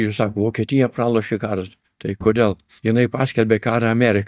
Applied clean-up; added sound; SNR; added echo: neural mask model DeepFilterNet 3.